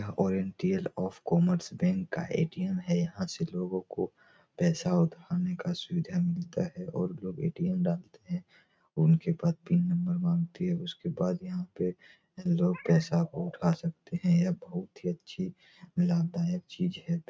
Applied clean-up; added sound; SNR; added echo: neural mask model RNNoise.